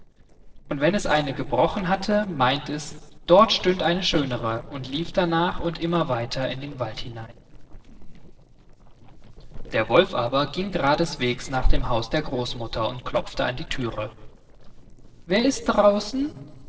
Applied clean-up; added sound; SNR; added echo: neural separator model SepFormer DNS4.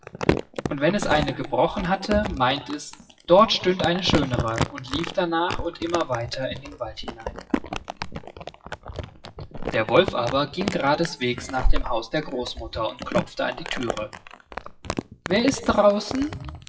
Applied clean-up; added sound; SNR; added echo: classical method WPE with log-MMSE.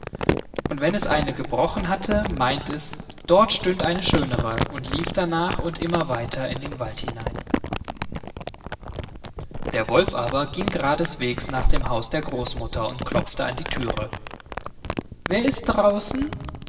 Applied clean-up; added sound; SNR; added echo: none; Crumpling, crinkling; 6 dB; reverberation time 1.3 s.